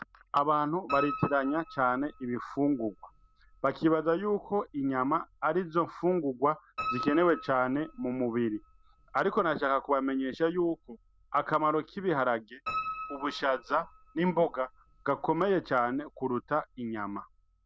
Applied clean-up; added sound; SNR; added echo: none; Piano; 14 dB; none.